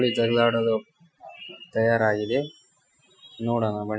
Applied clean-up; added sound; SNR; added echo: classical method Wiener filter.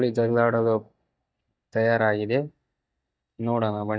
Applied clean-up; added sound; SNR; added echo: neural mask model DeepFilterNet 3.